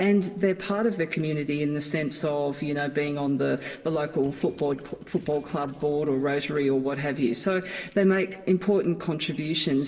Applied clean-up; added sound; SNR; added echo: neural separator model SepFormer DNS4.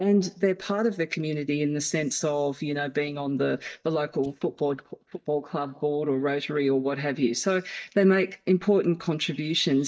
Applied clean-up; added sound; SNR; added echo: neural mask model DeepFilterNet 3.